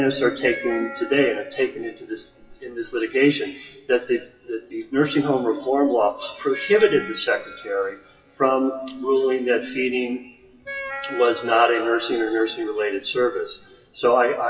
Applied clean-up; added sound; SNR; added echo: classical method WPE with log-MMSE.